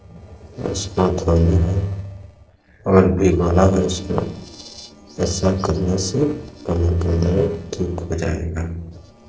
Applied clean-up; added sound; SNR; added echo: neural separator model SepFormer DNS4.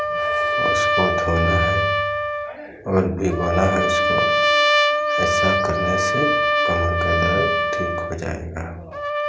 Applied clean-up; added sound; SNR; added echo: none; Trumpet; -4 dB; none.